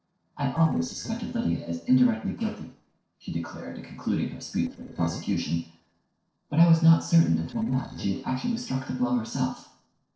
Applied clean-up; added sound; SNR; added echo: neural separator model SepFormer DNS4.